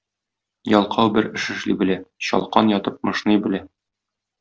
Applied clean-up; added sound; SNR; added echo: none; none; none; none.